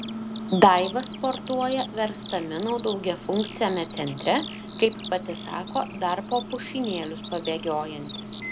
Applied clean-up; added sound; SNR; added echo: none; Microwave oven + Bird vocalization, bird call, bird song; 7 dB; none.